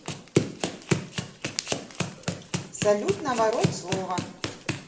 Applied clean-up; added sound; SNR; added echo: none; Run; 0 dB; reverberation time 0.7 s.